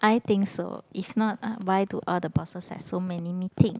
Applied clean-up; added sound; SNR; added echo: none; none; none; none.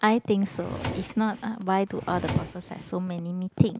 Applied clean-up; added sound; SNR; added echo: none; Drawer open or close; 11 dB; none.